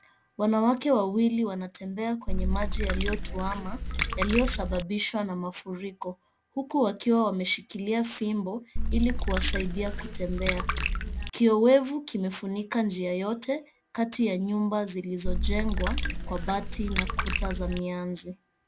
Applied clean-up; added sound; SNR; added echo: none; Water / Liquid; -1 dB; none.